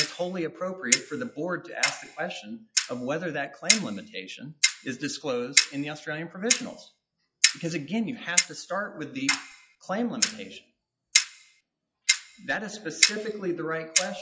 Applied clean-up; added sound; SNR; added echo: classical method log-MMSE.